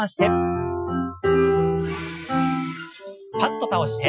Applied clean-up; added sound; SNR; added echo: classical method Wiener filter.